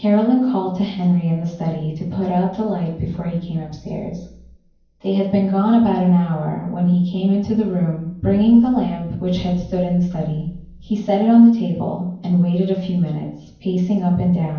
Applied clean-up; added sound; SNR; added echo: none; none; none; reverberation time 0.9 s.